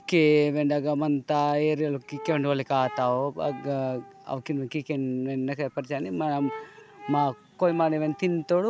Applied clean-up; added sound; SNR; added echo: none; Brass instrument; 19 dB; none.